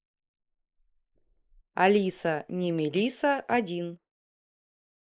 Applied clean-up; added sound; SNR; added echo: neural mask model Resemble Enhance denoiser.